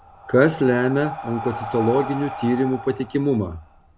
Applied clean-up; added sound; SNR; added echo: none; Breathing; 12 dB; none.